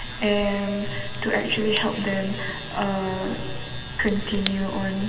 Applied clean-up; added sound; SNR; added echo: none; Fire / Rain; 11 dB; reverberation time 2.2 s.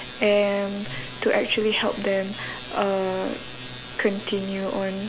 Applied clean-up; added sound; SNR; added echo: none; none; none; none.